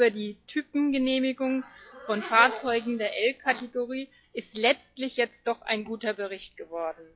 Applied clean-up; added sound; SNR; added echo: classical method log-MMSE.